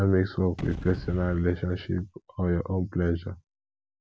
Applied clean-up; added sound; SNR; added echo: none; Gunshot, gunfire / Boom; 15 dB; none.